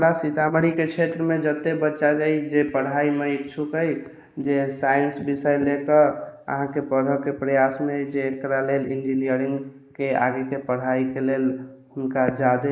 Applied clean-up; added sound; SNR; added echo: neural mask model Resemble Enhance denoiser.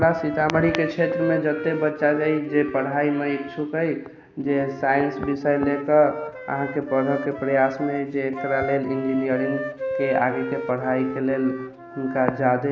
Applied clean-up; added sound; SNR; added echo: none; Wind instrument, woodwind instrument; 10 dB; none.